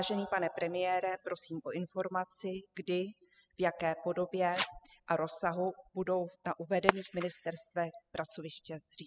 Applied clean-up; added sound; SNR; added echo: classical method spectral subtraction.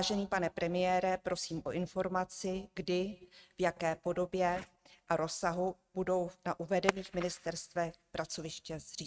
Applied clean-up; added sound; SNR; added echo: neural mask model RNNoise.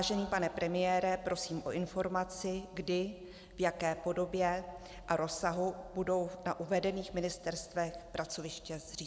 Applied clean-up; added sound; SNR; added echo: none; none; none; none.